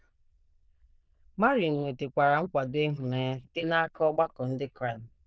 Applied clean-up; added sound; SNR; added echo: neural diffusion model UNIVERSE++.